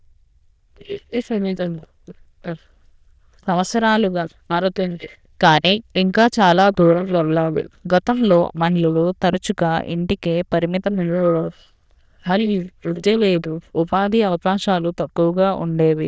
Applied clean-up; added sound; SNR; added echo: neural diffusion model UNIVERSE++.